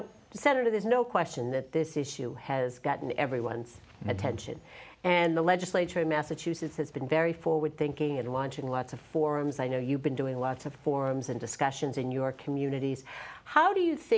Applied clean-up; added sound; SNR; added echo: none; none; none; none.